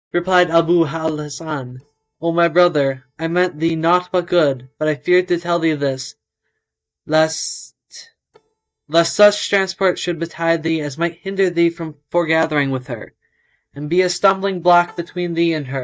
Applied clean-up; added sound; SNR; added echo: neural mask model DeepFilterNet 3.